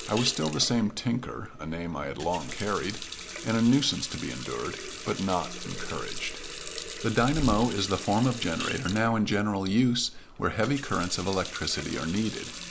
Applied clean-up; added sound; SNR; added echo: none; Water tap, faucet; 10 dB; none.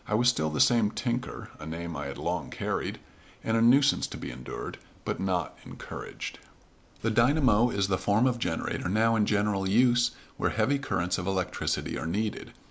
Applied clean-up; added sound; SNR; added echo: none; none; none; none.